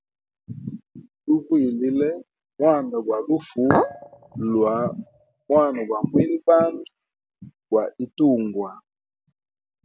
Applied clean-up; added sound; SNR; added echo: none; Chink, clink; 4 dB; none.